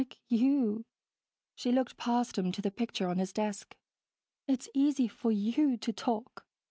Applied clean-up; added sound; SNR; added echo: none; none; none; none.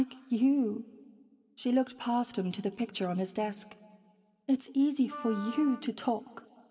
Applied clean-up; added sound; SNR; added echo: none; Wind instrument, woodwind instrument; 14 dB; reverberation time 1.8 s.